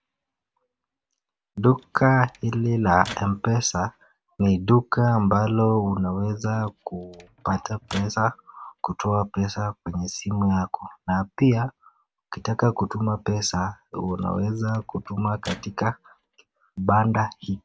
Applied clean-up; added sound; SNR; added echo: none; Microwave oven; 20 dB; none.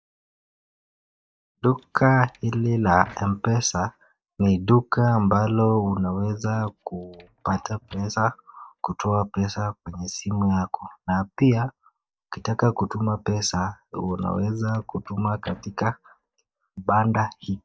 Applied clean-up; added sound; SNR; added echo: neural mask model DeepFilterNet 3.